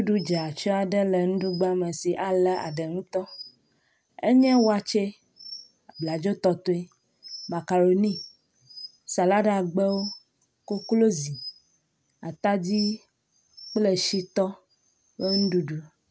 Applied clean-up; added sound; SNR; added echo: none; none; none; none.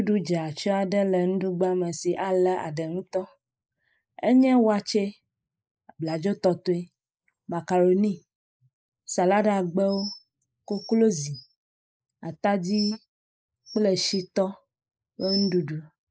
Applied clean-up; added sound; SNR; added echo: neural mask model Resemble Enhance denoiser.